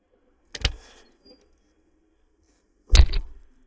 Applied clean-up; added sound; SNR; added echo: neural mask model DeepFilterNet 3.